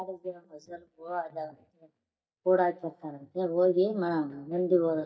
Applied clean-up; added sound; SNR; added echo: neural mask model DeepFilterNet 3.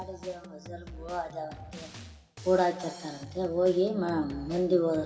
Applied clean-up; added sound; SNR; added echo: none; Drum kit; 16 dB; reverberation time 2.1 s.